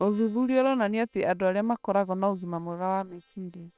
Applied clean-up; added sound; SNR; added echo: neural separator model SepFormer WHAM!.